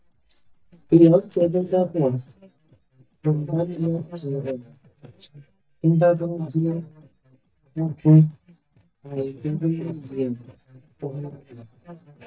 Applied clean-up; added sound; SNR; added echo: neural mask model DeepFilterNet 3.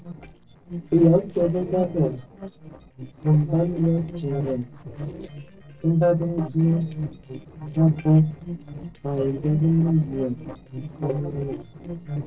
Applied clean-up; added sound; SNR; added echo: neural separator model SepFormer DNS4.